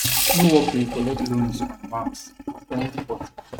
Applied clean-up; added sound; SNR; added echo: neural mask model RNNoise.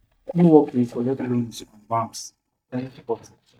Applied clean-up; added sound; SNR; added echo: neural mask model DeepFilterNet 3.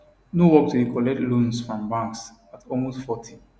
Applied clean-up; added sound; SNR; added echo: none; none; none; none.